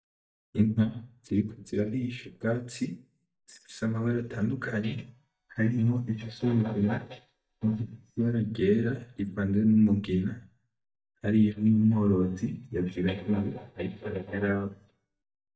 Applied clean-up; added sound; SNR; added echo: neural mask model DeepFilterNet 3.